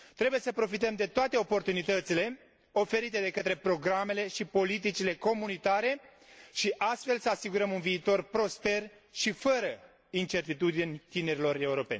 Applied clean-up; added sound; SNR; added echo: none; none; none; none.